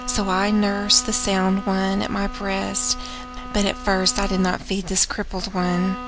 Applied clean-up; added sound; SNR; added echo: none; Bowed string instrument; 13 dB; none.